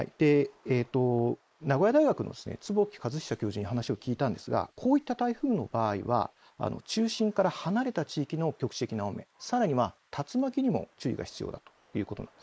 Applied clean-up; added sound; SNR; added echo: neural mask model Resemble Enhance denoiser.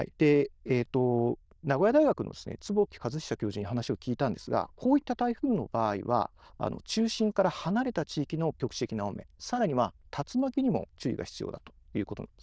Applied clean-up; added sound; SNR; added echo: neural diffusion model UNIVERSE++.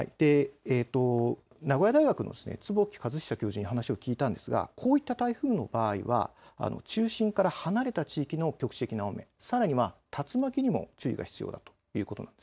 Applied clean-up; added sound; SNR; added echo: none; none; none; none.